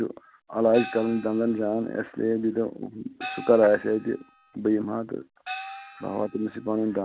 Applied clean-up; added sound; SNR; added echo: none; Gong; 14 dB; none.